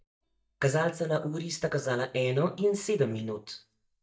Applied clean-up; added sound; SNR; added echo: neural mask model DeepFilterNet 3.